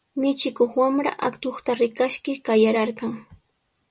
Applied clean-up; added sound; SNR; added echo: none; none; none; none.